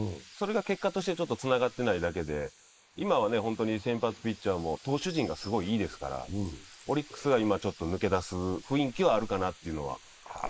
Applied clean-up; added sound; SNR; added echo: neural mask model Resemble Enhance denoiser.